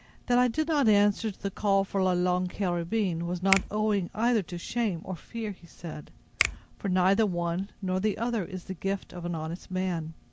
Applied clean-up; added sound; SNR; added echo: none; Finger snapping; 9 dB; none.